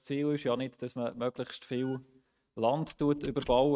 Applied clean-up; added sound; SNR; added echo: neural mask model RNNoise.